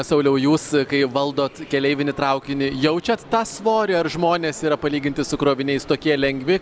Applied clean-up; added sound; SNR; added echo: none; none; none; none.